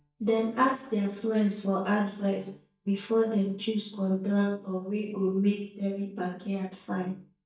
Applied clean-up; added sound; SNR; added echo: neural mask model DeepFilterNet 3.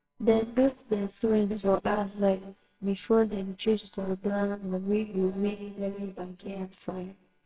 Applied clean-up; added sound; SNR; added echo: neural separator model SepFormer WHAMR!.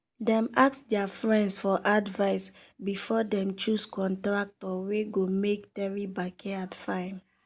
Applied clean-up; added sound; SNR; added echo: none; none; none; none.